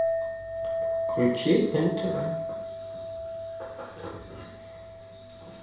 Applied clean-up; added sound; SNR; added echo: none; Chink, clink; 2 dB; reverberation time 0.6 s.